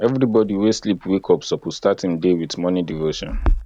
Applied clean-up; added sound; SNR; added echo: none; Crackle; 8 dB; none.